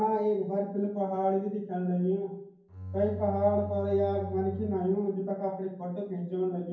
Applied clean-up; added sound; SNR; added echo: none; Bowed string instrument; 9 dB; reverberation time 0.9 s.